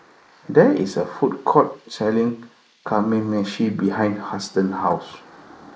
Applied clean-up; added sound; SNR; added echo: neural mask model Resemble Enhance denoiser.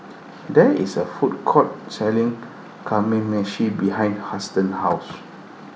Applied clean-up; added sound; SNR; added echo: none; none; none; none.